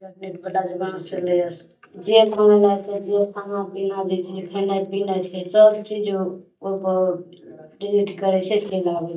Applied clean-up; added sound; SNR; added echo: neural mask model DeepFilterNet 3.